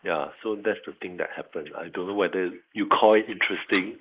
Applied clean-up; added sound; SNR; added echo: neural mask model Resemble Enhance denoiser.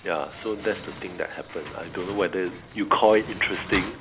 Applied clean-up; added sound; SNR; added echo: none; Slam; 12 dB; none.